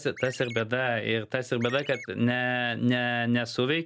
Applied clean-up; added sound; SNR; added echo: none; Chirp, tweet; 14 dB; none.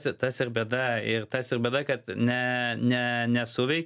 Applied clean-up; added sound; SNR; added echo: none; none; none; none.